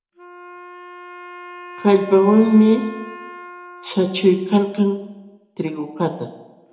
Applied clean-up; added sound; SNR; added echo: none; Wind instrument, woodwind instrument; 19 dB; reverberation time 0.7 s.